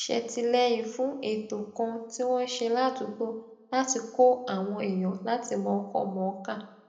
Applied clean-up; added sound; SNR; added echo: none; none; none; reverberation time 0.7 s.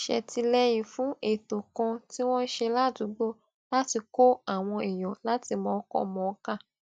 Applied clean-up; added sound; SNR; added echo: none; none; none; none.